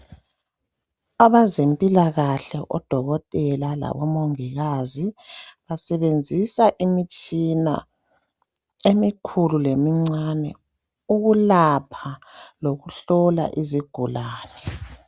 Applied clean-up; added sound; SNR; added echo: none; none; none; none.